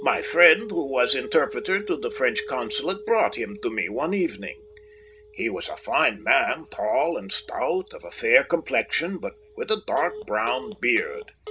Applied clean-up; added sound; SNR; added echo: none; Telephone; 15 dB; reverberation time 0.3 s.